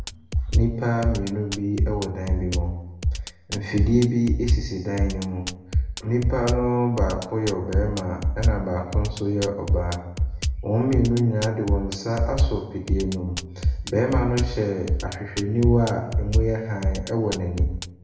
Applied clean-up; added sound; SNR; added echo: none; Drum kit; 1 dB; reverberation time 0.8 s.